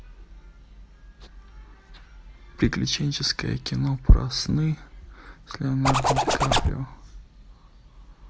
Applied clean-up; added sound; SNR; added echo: none; Zipper (clothing); -2 dB; none.